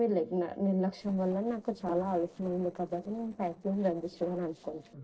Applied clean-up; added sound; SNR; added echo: neural separator model SepFormer DNS4.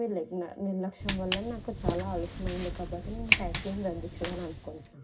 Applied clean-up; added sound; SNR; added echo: none; Walk, footsteps; -2 dB; reverberation time 0.4 s.